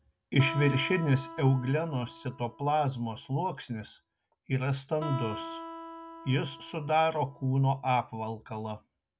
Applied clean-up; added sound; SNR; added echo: none; Acoustic guitar; 14 dB; none.